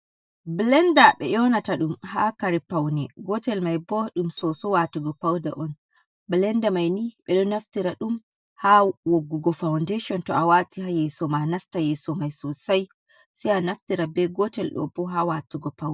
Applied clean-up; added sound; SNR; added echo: neural mask model DeepFilterNet 3.